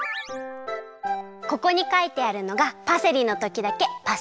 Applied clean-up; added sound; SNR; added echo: none; none; none; none.